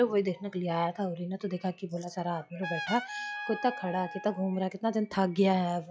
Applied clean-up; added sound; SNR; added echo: classical method log-MMSE.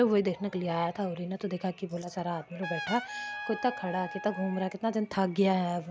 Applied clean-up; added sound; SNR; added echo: none; Trumpet; 11 dB; none.